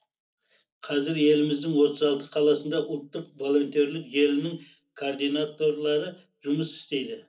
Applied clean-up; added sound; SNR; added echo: none; none; none; reverberation time 0.4 s.